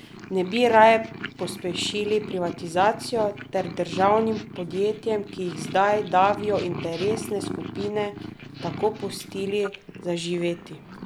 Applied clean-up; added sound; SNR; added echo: none; Purr; 12 dB; none.